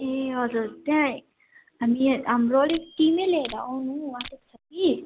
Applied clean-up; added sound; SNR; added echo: none; Crushing; 11 dB; none.